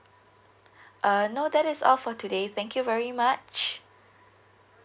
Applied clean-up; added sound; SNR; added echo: none; none; none; none.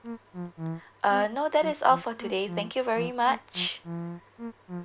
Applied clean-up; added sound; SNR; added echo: none; Musical instrument; 10 dB; none.